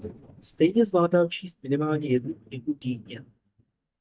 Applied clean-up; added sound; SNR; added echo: neural mask model DeepFilterNet 3.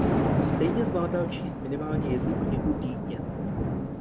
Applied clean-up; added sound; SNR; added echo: none; Thunder; -5 dB; none.